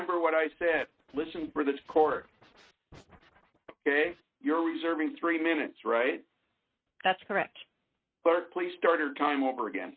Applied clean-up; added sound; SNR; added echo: neural mask model RNNoise.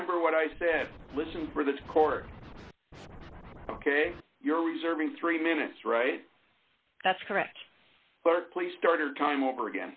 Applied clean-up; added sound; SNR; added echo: none; Scratching (performance technique); 17 dB; none.